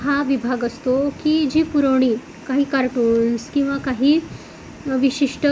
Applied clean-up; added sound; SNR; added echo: none; none; none; none.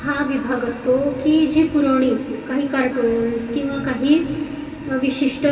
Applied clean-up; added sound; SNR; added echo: none; none; none; reverberation time 2.8 s.